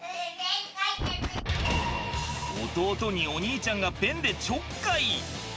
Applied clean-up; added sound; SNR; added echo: none; Wind; 4 dB; none.